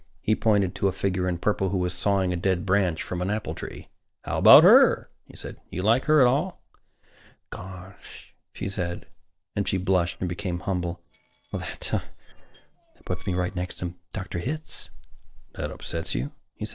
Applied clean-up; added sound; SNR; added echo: neural separator model SepFormer DNS4.